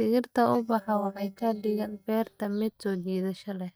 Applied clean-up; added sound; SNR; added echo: neural mask model DeepFilterNet 3.